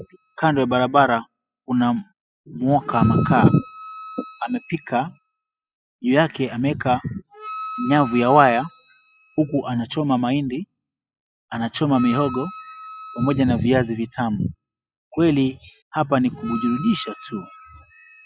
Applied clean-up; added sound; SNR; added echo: classical method spectral subtraction.